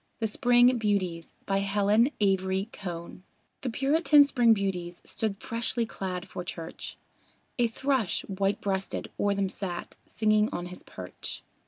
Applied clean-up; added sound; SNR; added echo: none; none; none; none.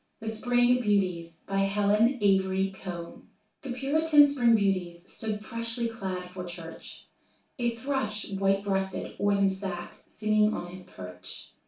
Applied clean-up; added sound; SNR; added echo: none; none; none; reverberation time 0.3 s.